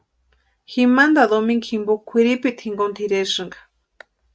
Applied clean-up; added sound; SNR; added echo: none; none; none; none.